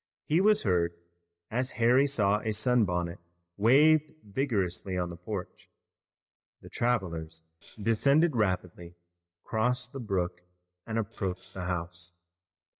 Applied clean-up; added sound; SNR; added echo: neural separator model SepFormer DNS4.